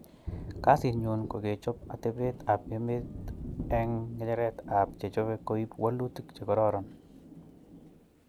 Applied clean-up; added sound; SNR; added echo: none; Thunder; 12 dB; none.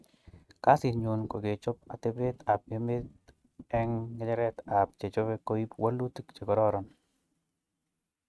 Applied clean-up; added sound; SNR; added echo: neural mask model RNNoise.